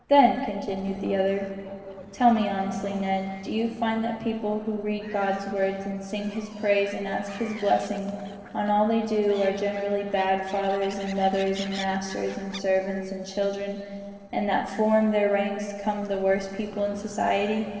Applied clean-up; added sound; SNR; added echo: neural separator model SepFormer DNS4.